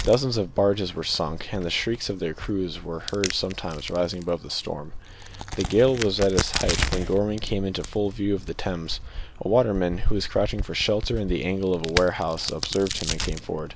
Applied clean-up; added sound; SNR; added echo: none; Crack; 7 dB; none.